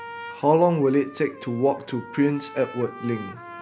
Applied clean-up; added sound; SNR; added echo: none; Trumpet; 16 dB; none.